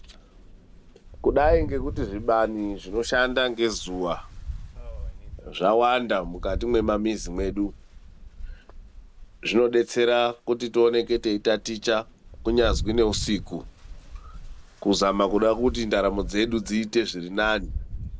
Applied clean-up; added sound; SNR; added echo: none; Rain; 10 dB; none.